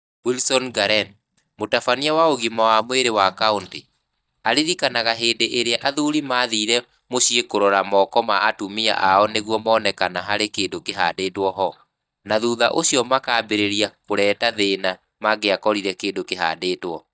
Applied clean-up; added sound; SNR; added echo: neural mask model DeepFilterNet 3.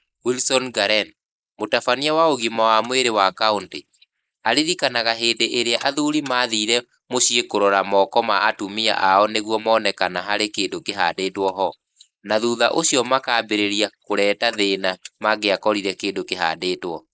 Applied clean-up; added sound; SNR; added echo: neural mask model Resemble Enhance denoiser.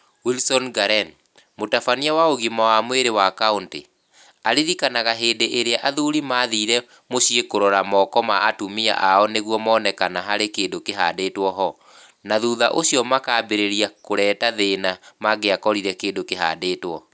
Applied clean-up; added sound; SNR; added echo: none; none; none; none.